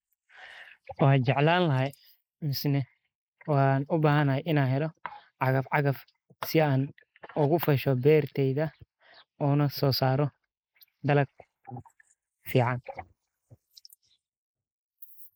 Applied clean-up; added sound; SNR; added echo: neural mask model Resemble Enhance denoiser.